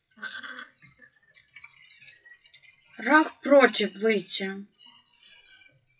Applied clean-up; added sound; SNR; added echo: classical method WPE with log-MMSE.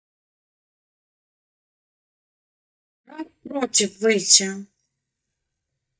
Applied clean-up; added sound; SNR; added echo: neural mask model DeepFilterNet 3.